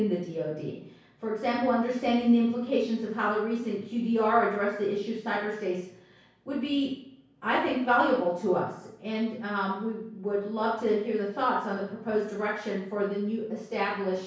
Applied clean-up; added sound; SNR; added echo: none; none; none; reverberation time 0.6 s.